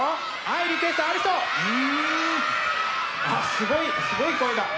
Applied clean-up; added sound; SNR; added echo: none; none; none; none.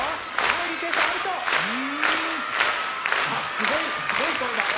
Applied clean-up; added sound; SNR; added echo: none; Applause; -3 dB; none.